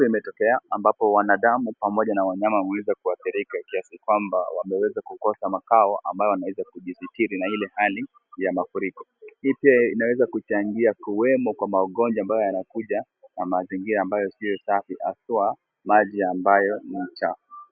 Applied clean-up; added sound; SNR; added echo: none; none; none; none.